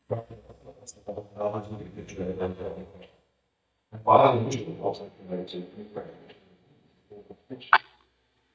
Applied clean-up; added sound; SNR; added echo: neural mask model DeepFilterNet 3.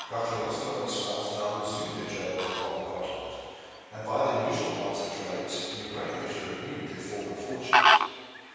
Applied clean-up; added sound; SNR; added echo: none; Fowl; 0 dB; reverberation time 2.2 s.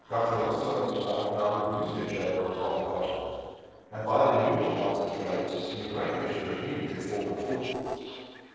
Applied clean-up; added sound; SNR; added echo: neural separator model SepFormer DNS4.